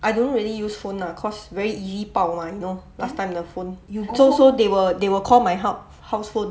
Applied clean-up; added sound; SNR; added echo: none; none; none; none.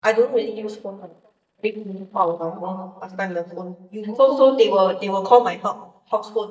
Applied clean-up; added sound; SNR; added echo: neural mask model DeepFilterNet 3.